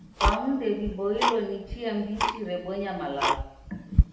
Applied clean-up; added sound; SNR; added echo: none; Tick-tock; -2 dB; reverberation time 0.8 s.